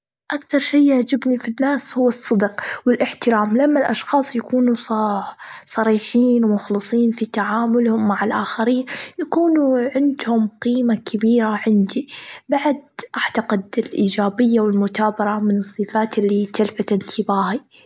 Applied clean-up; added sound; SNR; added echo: none; none; none; none.